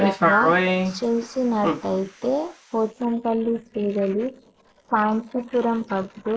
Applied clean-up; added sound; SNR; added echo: neural mask model Resemble Enhance denoiser.